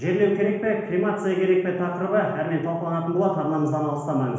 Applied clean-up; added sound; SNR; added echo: none; none; none; reverberation time 1.1 s.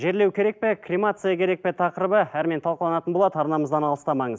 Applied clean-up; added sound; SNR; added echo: none; none; none; none.